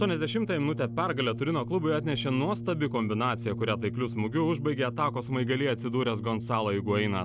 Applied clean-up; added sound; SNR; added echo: none; Brass instrument; 8 dB; none.